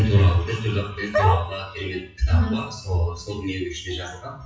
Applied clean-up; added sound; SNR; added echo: classical method WPE with log-MMSE.